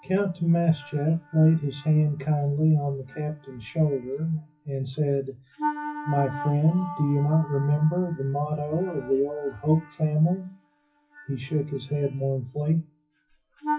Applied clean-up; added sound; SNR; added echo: classical method WPE with log-MMSE.